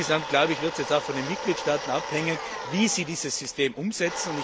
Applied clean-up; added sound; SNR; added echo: none; Domestic sounds, home sounds; 8 dB; none.